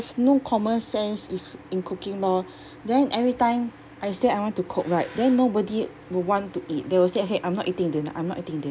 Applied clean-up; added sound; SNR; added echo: none; none; none; none.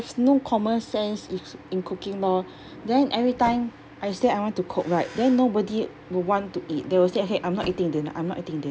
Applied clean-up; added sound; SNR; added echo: none; Sliding door; 19 dB; none.